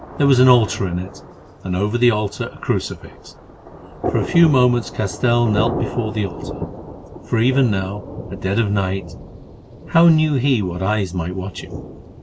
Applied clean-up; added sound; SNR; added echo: none; Thunder; 11 dB; none.